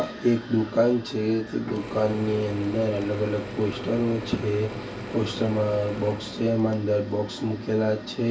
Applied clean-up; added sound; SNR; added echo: none; Drill / Mechanisms; 14 dB; reverberation time 0.2 s.